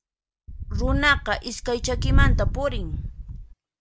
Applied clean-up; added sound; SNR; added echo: none; Wind; -4 dB; none.